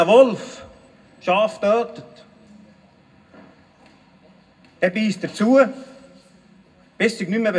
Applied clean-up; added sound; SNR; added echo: none; none; none; reverberation time 0.3 s.